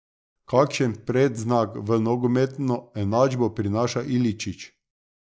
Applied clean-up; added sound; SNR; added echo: neural mask model DeepFilterNet 3.